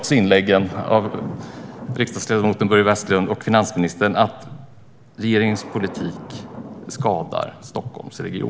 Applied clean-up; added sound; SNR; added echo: none; Thunder; 17 dB; none.